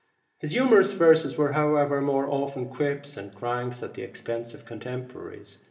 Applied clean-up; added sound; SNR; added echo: none; none; none; reverberation time 0.9 s.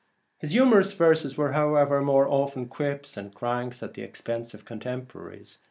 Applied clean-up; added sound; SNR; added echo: none; none; none; none.